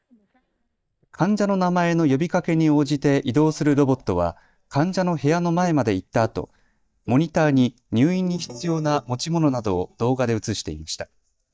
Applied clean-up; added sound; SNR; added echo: neural mask model DeepFilterNet 3.